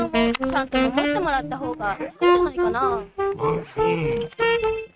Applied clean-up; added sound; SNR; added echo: neural mask model RNNoise.